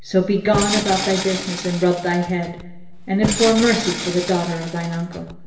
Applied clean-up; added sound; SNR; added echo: none; Tools; 7 dB; reverberation time 1.1 s.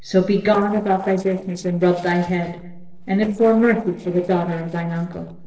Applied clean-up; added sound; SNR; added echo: neural separator model SepFormer DNS4.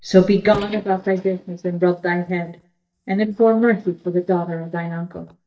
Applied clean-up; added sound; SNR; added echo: neural mask model DeepFilterNet 3.